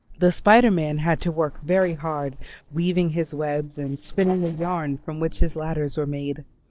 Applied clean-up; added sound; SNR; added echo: neural separator model SepFormer DNS4.